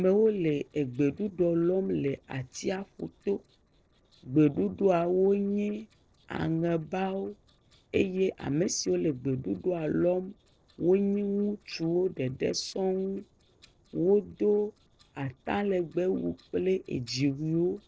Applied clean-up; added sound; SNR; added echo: neural separator model SepFormer DNS4.